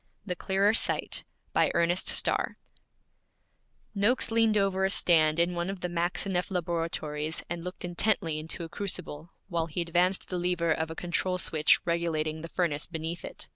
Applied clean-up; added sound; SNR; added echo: none; none; none; none.